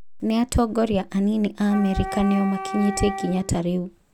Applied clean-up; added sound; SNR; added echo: none; Wind instrument, woodwind instrument; 11 dB; none.